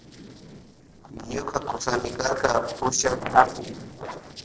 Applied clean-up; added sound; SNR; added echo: neural separator model SepFormer DNS4.